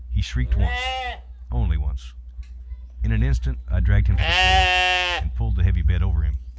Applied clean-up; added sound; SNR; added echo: none; Livestock, farm animals, working animals; 5 dB; none.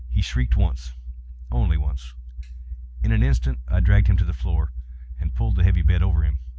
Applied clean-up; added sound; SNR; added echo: none; none; none; none.